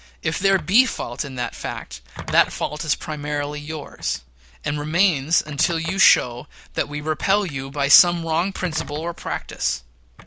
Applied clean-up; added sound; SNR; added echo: none; Telephone; 18 dB; none.